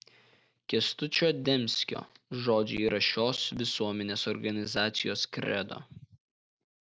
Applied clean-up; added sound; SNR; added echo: none; none; none; none.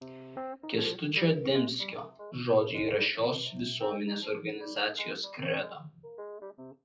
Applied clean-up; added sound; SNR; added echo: classical method WPE with log-MMSE.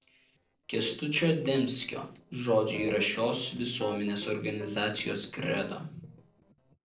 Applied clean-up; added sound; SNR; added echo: neural separator model SepFormer DNS4.